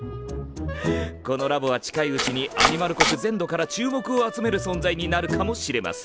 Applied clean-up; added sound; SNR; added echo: none; Domestic sounds, home sounds; -2 dB; none.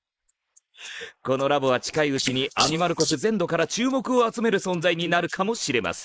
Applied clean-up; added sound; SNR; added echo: neural mask model Resemble Enhance denoiser.